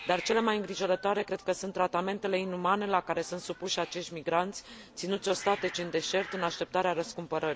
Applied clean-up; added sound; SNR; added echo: none; Hiss; 17 dB; none.